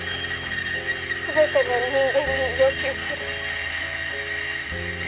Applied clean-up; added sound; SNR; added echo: none; Screech; 2 dB; none.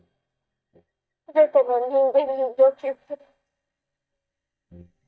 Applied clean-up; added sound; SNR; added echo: neural mask model DeepFilterNet 3.